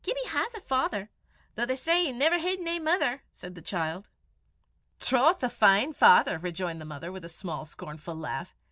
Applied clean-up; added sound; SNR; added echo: none; none; none; none.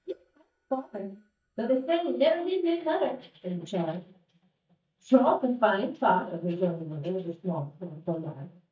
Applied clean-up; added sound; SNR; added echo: neural mask model DeepFilterNet 3.